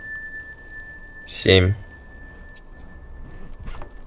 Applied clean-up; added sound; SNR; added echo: none; Bell + Zipper (clothing); 11 dB; none.